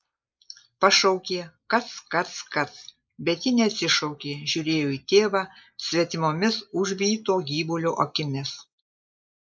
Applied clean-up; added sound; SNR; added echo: neural mask model Resemble Enhance denoiser.